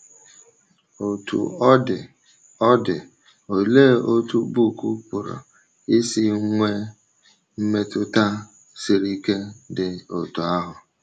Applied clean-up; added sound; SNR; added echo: none; none; none; none.